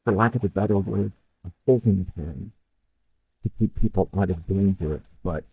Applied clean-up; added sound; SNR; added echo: neural mask model DeepFilterNet 3.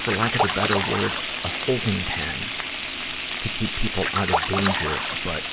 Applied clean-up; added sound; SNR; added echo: none; Frying (food) + Splash, splatter; -1 dB; none.